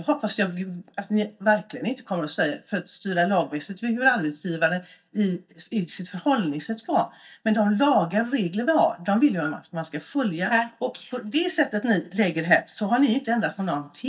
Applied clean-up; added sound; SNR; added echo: neural mask model DeepFilterNet 3.